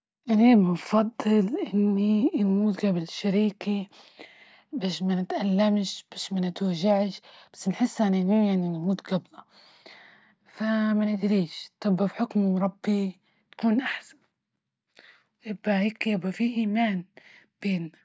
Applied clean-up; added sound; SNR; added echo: none; none; none; none.